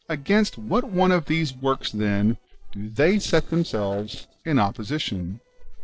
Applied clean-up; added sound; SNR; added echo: neural separator model SepFormer DNS4.